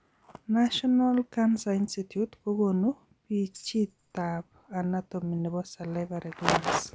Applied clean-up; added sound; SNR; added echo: none; Tambourine; 20 dB; none.